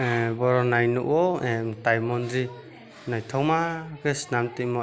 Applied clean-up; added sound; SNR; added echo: none; none; none; none.